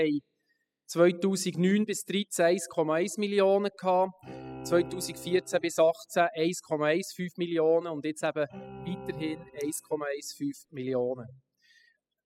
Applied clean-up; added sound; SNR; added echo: classical method spectral subtraction.